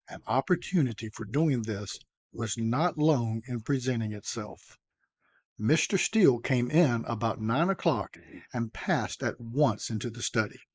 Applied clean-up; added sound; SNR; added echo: neural mask model Resemble Enhance denoiser.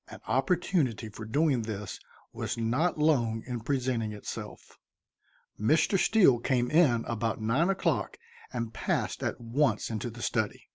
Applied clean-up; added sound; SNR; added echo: none; none; none; none.